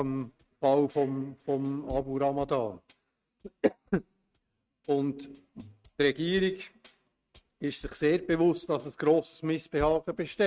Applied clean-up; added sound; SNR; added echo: neural mask model RNNoise.